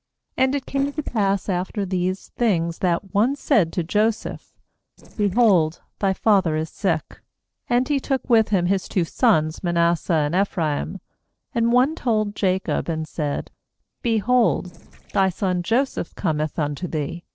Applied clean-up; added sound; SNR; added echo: neural separator model SepFormer DNS4.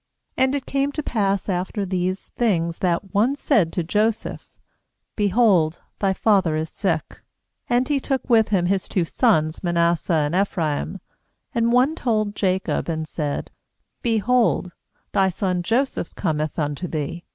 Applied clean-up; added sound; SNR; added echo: none; none; none; none.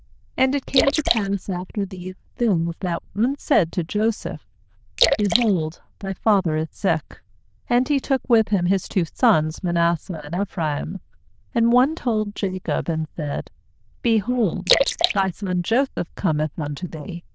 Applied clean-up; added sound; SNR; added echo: neural diffusion model UNIVERSE++.